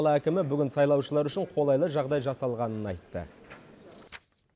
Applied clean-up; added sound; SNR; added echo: none; none; none; none.